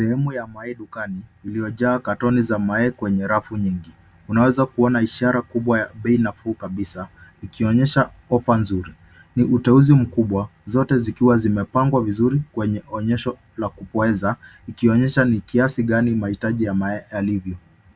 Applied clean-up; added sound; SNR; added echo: none; none; none; none.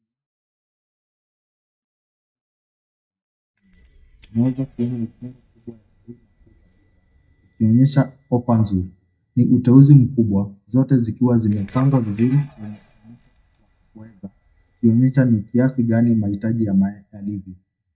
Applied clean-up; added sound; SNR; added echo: neural mask model DeepFilterNet 3.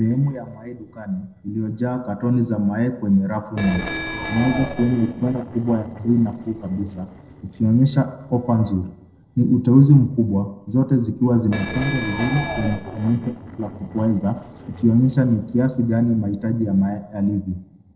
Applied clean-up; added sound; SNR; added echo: neural separator model SepFormer DNS4.